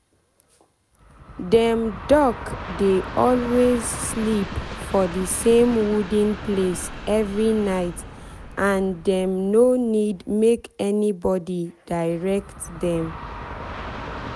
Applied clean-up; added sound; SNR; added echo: none; Train; 13 dB; none.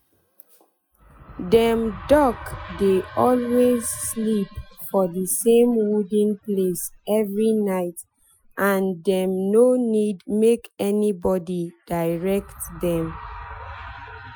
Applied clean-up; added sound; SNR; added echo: classical method Wiener filter.